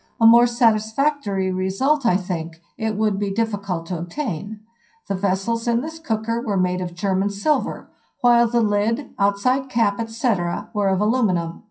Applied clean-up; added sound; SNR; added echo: classical method WPE with log-MMSE.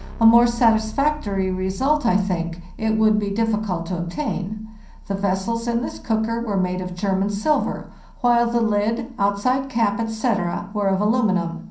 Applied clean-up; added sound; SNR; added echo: none; Keyboard (musical); 17 dB; reverberation time 0.6 s.